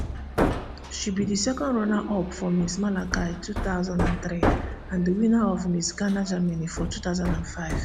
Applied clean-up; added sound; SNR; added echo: none; Hammer; 4 dB; none.